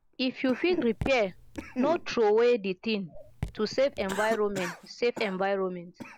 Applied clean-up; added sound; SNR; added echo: none; Cough + Raindrop / Drip; 12 dB; none.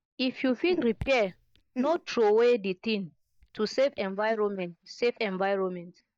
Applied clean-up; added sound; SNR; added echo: neural mask model DeepFilterNet 3.